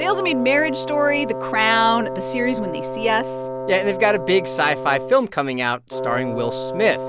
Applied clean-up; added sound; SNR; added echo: none; Wind instrument, woodwind instrument; 7 dB; none.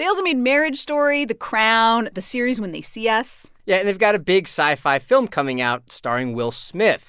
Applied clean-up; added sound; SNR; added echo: none; none; none; none.